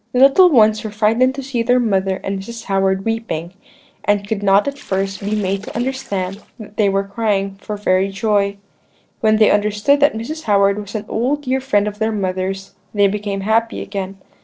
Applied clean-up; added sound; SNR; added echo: neural separator model SepFormer DNS4.